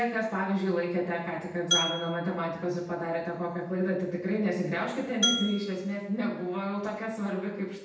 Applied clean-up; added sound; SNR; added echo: none; Glass; 3 dB; reverberation time 0.8 s.